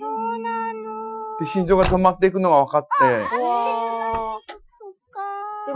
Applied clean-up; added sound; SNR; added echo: classical method Wiener filter.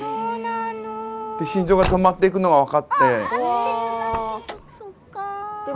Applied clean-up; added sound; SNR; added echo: none; Car; 14 dB; none.